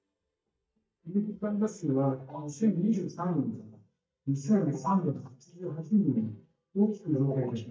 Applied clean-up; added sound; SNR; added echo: neural mask model DeepFilterNet 3.